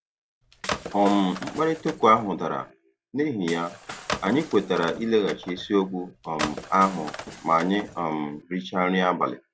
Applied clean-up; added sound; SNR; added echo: none; Shatter / Crushing + Telephone; 12 dB; none.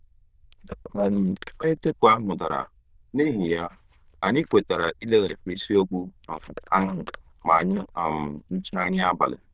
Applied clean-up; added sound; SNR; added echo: neural diffusion model UNIVERSE++.